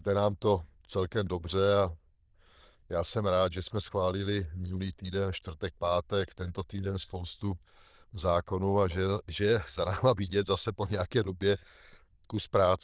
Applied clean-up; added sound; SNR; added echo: neural diffusion model UNIVERSE++.